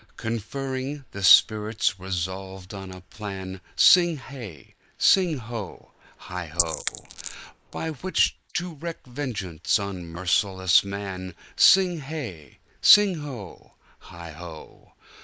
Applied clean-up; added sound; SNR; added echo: neural mask model Resemble Enhance denoiser.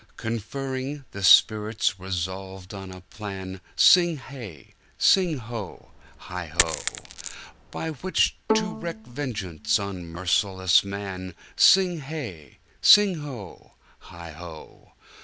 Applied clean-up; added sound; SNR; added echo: none; Coin (dropping) + Bowed string instrument; 5 dB; none.